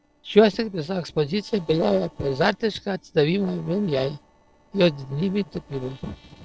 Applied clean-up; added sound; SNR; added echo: neural separator model SepFormer DNS4.